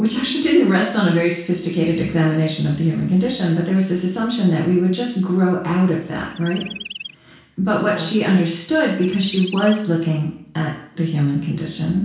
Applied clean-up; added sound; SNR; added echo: none; Chirp, tweet; 16 dB; reverberation time 0.6 s.